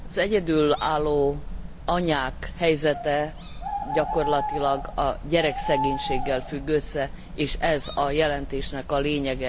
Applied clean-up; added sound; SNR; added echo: none; Bird; 7 dB; none.